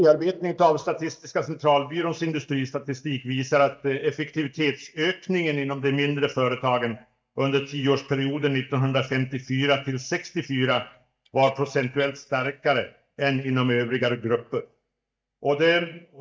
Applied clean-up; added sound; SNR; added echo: neural mask model DeepFilterNet 3.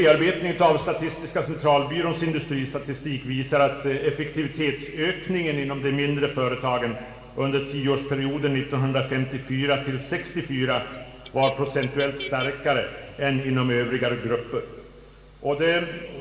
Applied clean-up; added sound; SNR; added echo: none; Motor vehicle (road); 16 dB; reverberation time 2.0 s.